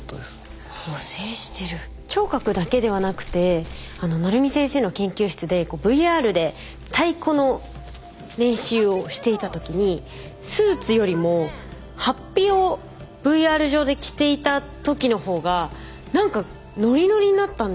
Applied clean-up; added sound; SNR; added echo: none; Keys jangling; 15 dB; none.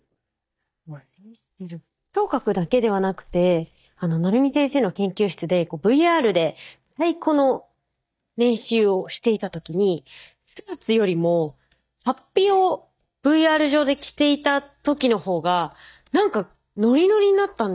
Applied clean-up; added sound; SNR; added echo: neural mask model DeepFilterNet 3.